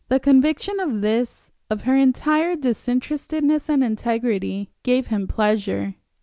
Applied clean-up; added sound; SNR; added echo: none; none; none; none.